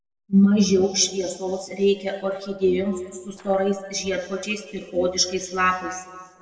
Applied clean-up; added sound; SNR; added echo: neural separator model SepFormer DNS4.